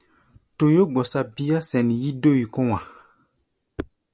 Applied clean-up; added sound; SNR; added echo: none; none; none; none.